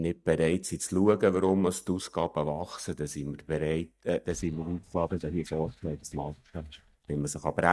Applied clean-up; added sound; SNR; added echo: neural mask model DeepFilterNet 3.